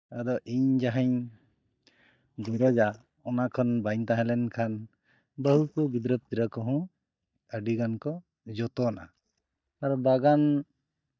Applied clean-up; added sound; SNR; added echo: neural mask model DeepFilterNet 3.